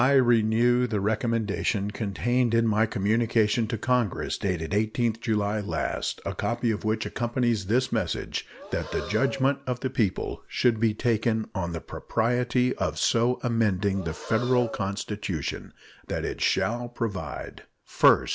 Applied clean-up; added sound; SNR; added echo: none; Breathing; 17 dB; none.